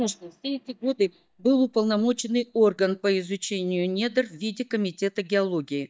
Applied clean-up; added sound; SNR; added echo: neural mask model DeepFilterNet 3.